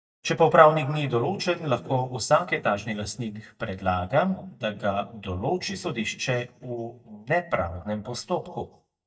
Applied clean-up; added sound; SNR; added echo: neural mask model DeepFilterNet 3.